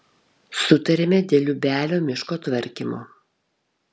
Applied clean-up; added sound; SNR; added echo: none; none; none; none.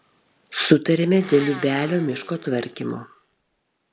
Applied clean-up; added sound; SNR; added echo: none; Domestic sounds, home sounds; 16 dB; none.